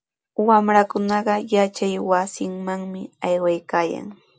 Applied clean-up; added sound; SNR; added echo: none; none; none; none.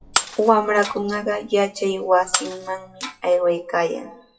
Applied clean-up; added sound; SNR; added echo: classical method WPE with log-MMSE.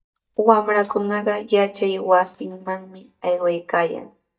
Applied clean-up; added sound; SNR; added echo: neural mask model DeepFilterNet 3.